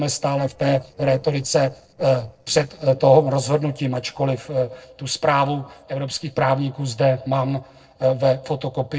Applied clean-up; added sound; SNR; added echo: neural separator model SepFormer DNS4.